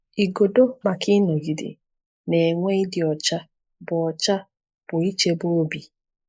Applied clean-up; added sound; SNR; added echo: neural mask model Resemble Enhance denoiser.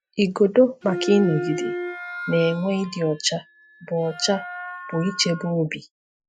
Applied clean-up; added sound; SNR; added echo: classical method Wiener filter.